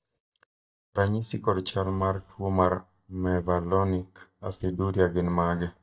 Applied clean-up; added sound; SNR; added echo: neural mask model DeepFilterNet 3.